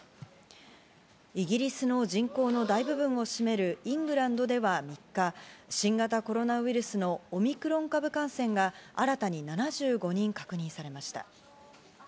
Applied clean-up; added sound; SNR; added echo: none; Breathing; 16 dB; none.